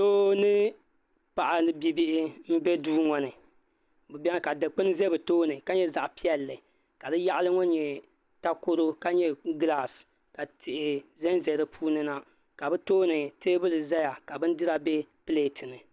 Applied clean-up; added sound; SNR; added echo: none; none; none; none.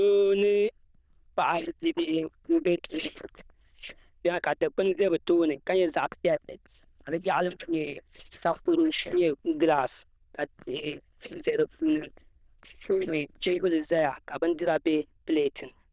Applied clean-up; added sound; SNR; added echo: neural diffusion model UNIVERSE++.